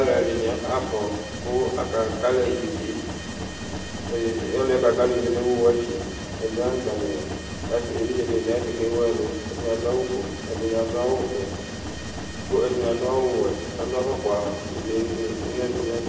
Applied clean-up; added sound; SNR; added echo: none; Mechanisms; 7 dB; reverberation time 1.0 s.